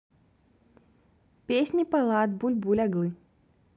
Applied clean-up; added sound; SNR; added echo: none; none; none; none.